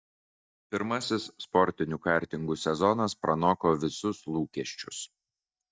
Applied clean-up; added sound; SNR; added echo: neural mask model DeepFilterNet 3.